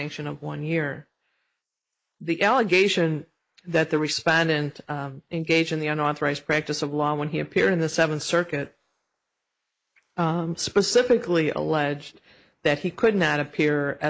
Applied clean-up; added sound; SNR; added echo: neural mask model Resemble Enhance denoiser.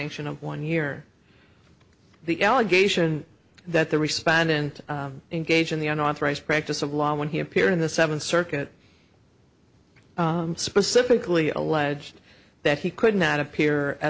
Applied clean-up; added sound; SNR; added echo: none; none; none; none.